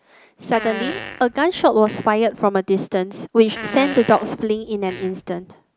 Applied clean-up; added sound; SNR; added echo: none; Fart; 13 dB; none.